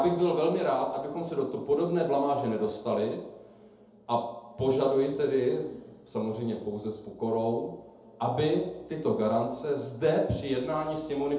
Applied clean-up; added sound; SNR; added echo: none; none; none; reverberation time 2.1 s.